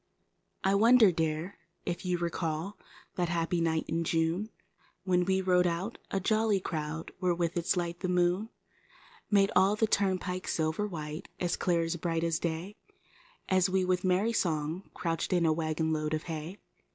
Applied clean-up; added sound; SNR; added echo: none; none; none; none.